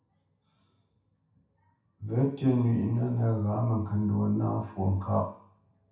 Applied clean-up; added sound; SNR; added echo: none; none; none; reverberation time 0.7 s.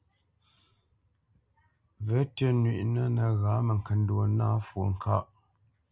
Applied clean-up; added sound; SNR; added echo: none; none; none; none.